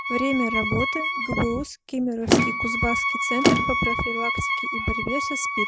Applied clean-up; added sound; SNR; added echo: none; Wind instrument, woodwind instrument + Motor vehicle (road); -3 dB; none.